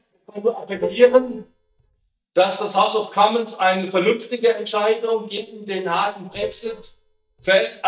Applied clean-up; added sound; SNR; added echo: neural mask model DeepFilterNet 3.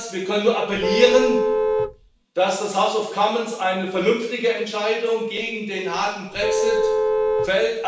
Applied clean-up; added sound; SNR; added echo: none; Vehicle horn, car horn, honking; -1 dB; reverberation time 0.7 s.